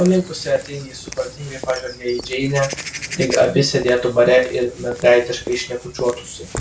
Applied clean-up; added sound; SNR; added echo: none; Walk, footsteps / Bird vocalization, bird call, bird song; 13 dB; reverberation time 0.2 s.